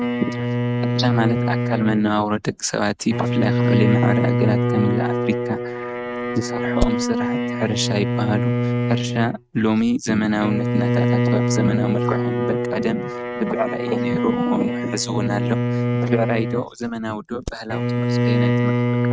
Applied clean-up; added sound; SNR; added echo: neural mask model RNNoise.